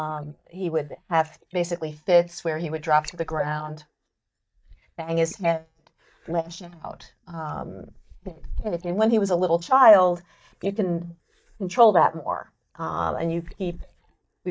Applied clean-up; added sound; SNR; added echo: neural mask model DeepFilterNet 3.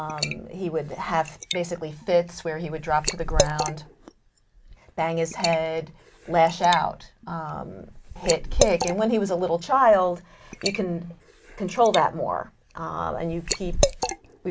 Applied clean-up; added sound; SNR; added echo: none; Liquid; 6 dB; none.